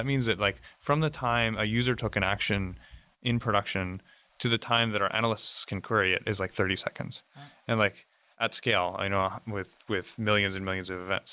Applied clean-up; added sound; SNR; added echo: none; none; none; none.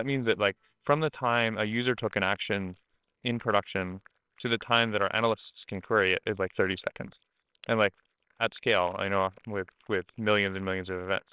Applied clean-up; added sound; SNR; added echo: neural separator model SepFormer WHAMR!.